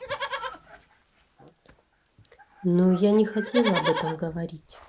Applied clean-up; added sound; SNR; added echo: none; Livestock, farm animals, working animals; 8 dB; none.